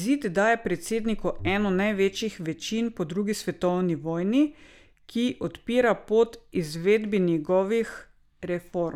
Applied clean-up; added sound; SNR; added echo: neural mask model DeepFilterNet 3.